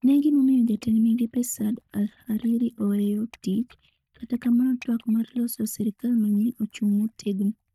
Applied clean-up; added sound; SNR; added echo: neural mask model DeepFilterNet 3.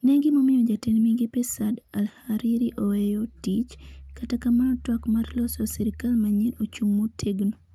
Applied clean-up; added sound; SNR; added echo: none; none; none; none.